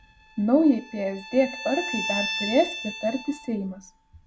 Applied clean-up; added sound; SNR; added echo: none; Bowed string instrument; 9 dB; none.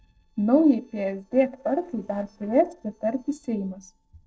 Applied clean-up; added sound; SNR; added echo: neural separator model SepFormer DNS4.